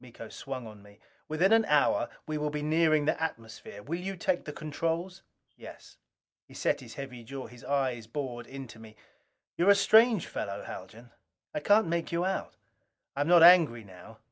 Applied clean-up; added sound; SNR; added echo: none; none; none; none.